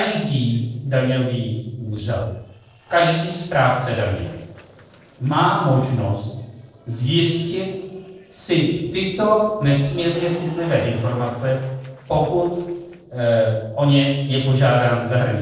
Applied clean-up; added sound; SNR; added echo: neural separator model SepFormer DNS4.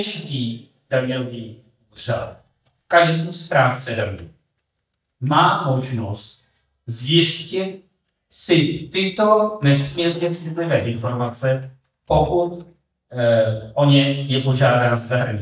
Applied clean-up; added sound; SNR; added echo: neural mask model DeepFilterNet 3.